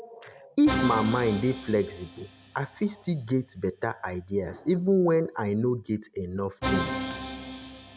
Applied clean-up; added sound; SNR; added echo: none; Musical instrument; 9 dB; none.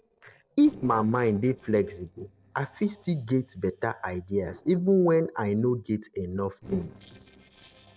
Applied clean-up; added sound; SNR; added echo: neural separator model SepFormer DNS4.